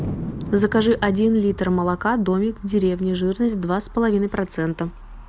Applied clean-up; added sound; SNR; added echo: none; Thunder; 14 dB; none.